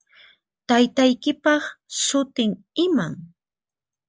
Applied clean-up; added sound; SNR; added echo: none; none; none; none.